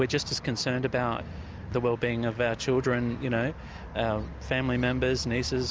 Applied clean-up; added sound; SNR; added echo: none; none; none; none.